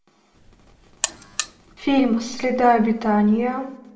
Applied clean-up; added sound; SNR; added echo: none; Alarm; 12 dB; reverberation time 0.5 s.